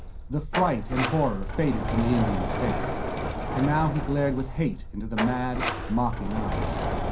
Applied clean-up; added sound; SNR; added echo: none; Sliding door; 2 dB; reverberation time 0.3 s.